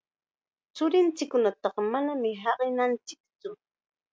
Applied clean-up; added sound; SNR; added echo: none; none; none; none.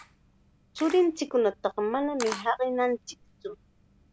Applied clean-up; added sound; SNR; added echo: none; Camera; 17 dB; none.